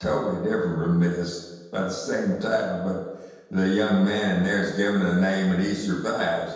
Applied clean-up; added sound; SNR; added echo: none; none; none; reverberation time 1.2 s.